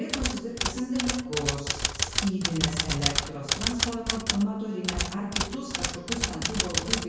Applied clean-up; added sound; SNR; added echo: none; Typewriter; -1 dB; reverberation time 1.0 s.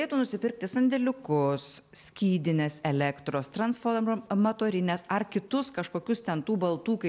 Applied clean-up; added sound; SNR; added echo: none; none; none; none.